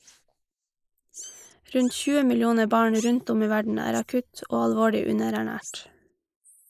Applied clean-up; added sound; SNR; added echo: neural mask model Resemble Enhance denoiser.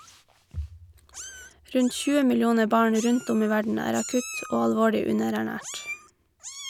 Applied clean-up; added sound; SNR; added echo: none; Meow; 16 dB; none.